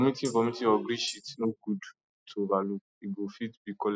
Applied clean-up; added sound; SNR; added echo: classical method spectral subtraction.